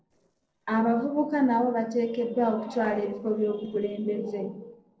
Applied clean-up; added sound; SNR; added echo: neural separator model SepFormer DNS4.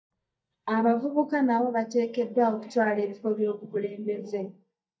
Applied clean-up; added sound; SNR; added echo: neural mask model DeepFilterNet 3.